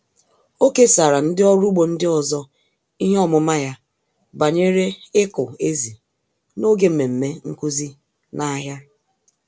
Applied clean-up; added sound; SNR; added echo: none; none; none; none.